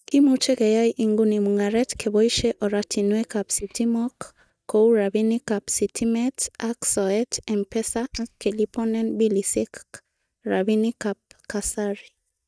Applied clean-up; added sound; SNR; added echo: neural mask model DeepFilterNet 3.